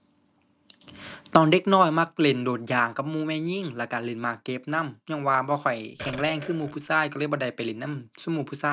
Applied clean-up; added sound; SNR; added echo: none; Burping, eructation; 14 dB; none.